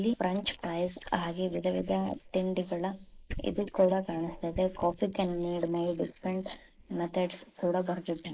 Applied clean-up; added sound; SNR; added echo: neural mask model Resemble Enhance denoiser.